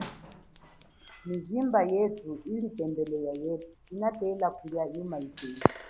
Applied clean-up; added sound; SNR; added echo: none; Scissors; 17 dB; none.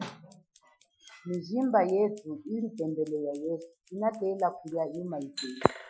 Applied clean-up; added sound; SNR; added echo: classical method Wiener filter.